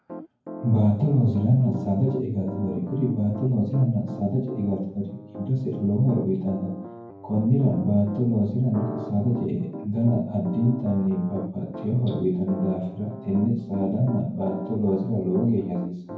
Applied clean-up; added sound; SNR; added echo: none; Piano; 14 dB; reverberation time 0.9 s.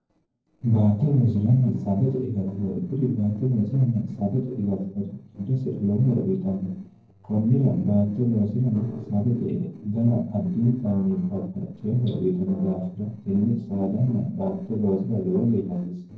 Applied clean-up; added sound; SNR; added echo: neural separator model SepFormer DNS4.